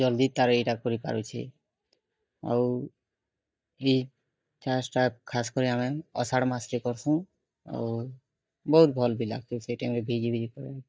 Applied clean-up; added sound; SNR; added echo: neural mask model DeepFilterNet 3.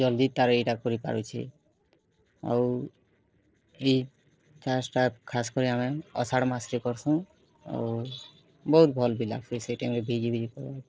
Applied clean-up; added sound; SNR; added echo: neural separator model SepFormer DNS4.